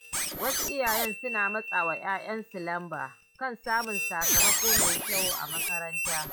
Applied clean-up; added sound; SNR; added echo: classical method log-MMSE.